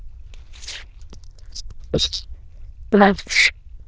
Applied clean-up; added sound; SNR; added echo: neural diffusion model UNIVERSE++.